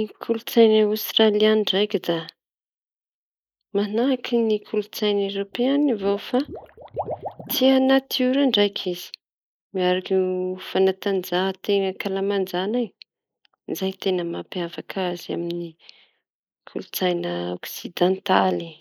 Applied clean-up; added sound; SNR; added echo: neural mask model Resemble Enhance denoiser.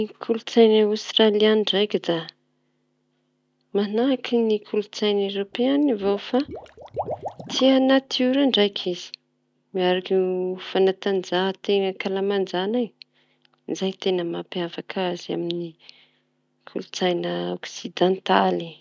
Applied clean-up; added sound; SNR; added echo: none; Liquid; 14 dB; none.